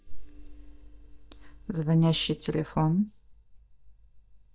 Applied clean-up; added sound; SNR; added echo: neural mask model DeepFilterNet 3.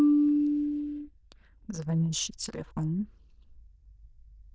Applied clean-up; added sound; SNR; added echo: neural diffusion model UNIVERSE++.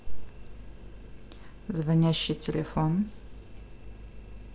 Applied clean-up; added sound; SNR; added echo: none; none; none; none.